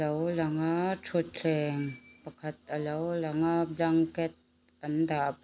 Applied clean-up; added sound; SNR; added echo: none; none; none; none.